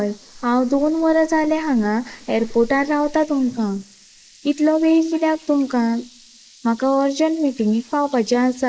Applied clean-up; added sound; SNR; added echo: neural mask model Resemble Enhance denoiser.